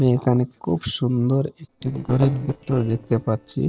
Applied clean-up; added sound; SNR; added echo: neural separator model SepFormer DNS4.